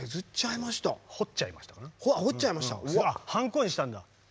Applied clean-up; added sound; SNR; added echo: none; none; none; none.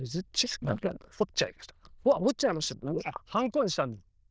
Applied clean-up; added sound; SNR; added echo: neural diffusion model UNIVERSE++.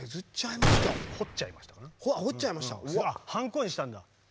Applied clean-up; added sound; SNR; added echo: none; Gunshot, gunfire; -5 dB; none.